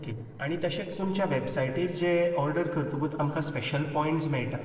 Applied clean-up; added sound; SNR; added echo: neural separator model SepFormer DNS4.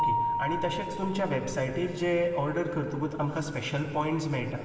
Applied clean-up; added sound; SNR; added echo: none; Mallet percussion; 6 dB; reverberation time 2.9 s.